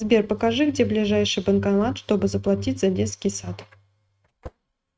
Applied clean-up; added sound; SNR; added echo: neural mask model RNNoise.